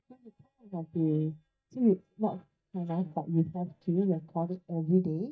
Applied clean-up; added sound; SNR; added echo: neural mask model DeepFilterNet 3.